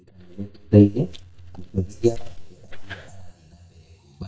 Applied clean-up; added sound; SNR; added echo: neural mask model DeepFilterNet 3.